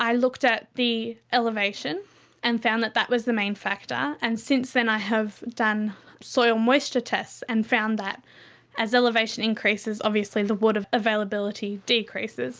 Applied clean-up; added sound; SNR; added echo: none; none; none; none.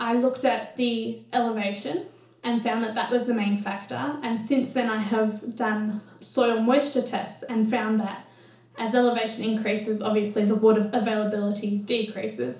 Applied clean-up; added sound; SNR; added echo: none; none; none; reverberation time 0.7 s.